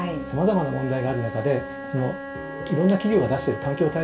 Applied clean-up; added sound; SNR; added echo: none; Wind instrument, woodwind instrument; 11 dB; reverberation time 0.3 s.